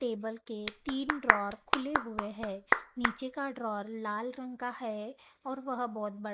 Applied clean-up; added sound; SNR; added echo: none; Clapping; -3 dB; none.